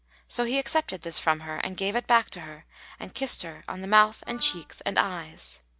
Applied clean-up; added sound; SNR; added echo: none; Wind instrument, woodwind instrument; 20 dB; none.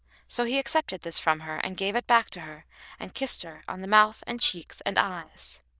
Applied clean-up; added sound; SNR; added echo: neural diffusion model UNIVERSE++.